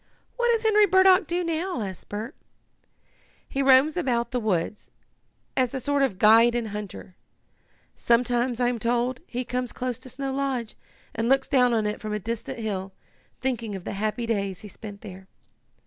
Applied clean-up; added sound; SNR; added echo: none; none; none; none.